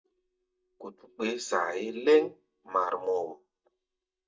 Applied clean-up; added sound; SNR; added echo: neural mask model DeepFilterNet 3.